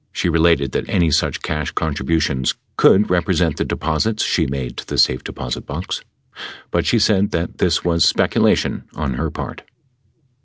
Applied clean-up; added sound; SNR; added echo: none; none; none; none.